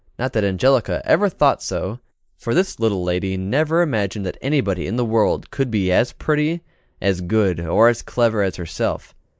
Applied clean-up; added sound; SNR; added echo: neural mask model Resemble Enhance denoiser.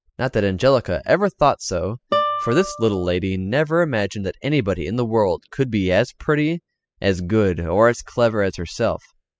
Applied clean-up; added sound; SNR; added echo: classical method spectral subtraction.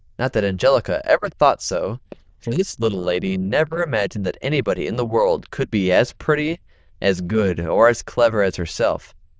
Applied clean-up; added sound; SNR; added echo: neural diffusion model UNIVERSE++.